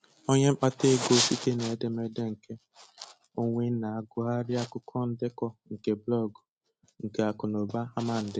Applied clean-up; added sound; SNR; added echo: none; none; none; none.